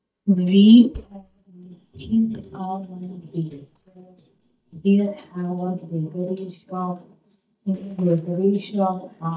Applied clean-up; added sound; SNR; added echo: neural mask model DeepFilterNet 3.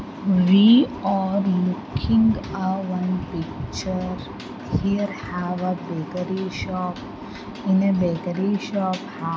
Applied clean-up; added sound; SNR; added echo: none; none; none; none.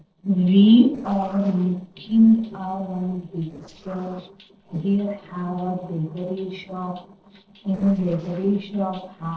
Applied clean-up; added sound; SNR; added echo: neural separator model SepFormer DNS4.